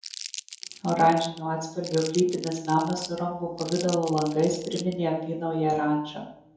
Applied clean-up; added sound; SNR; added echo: none; Crumpling, crinkling; 15 dB; reverberation time 2.6 s.